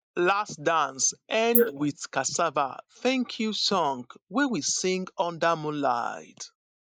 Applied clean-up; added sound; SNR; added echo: neural mask model Resemble Enhance denoiser.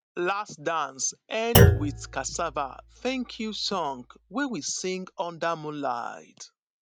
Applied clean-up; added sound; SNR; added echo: none; Thump, thud; -5 dB; none.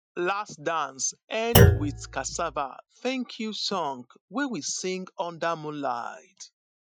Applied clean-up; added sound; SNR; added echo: classical method Wiener filter.